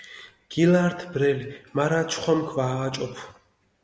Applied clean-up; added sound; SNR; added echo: none; none; none; none.